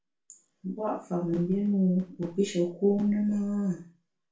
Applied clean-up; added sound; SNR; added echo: none; none; none; reverberation time 0.3 s.